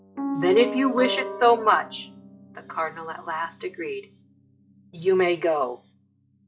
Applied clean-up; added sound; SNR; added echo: classical method log-MMSE.